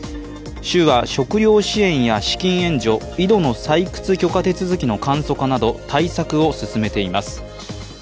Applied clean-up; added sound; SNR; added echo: none; none; none; none.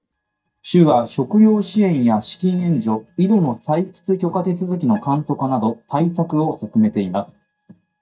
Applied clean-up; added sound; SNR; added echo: neural mask model DeepFilterNet 3.